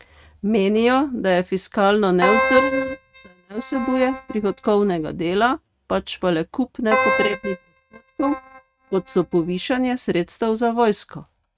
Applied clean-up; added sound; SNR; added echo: neural mask model RNNoise.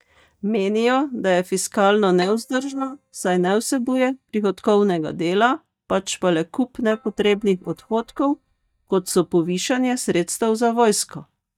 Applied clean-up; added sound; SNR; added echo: neural mask model DeepFilterNet 3.